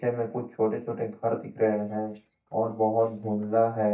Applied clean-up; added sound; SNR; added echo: neural mask model DeepFilterNet 3.